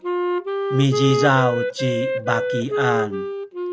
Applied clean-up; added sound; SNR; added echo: none; Wind instrument, woodwind instrument; 1 dB; none.